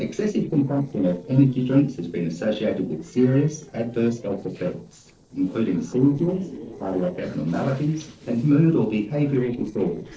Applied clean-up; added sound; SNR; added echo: neural separator model SepFormer DNS4.